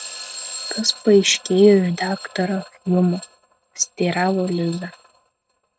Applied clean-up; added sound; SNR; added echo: neural mask model RNNoise.